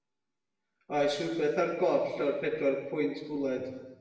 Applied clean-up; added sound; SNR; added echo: none; none; none; reverberation time 1.0 s.